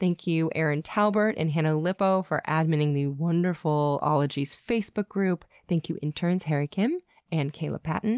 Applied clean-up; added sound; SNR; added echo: none; none; none; none.